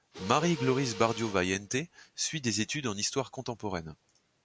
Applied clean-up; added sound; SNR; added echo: none; Mechanisms; 13 dB; none.